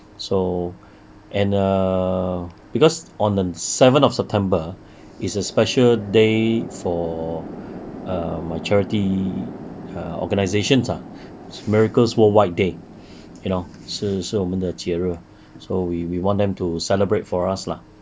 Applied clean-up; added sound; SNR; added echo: none; Chatter / Traffic noise, roadway noise / Train; 18 dB; none.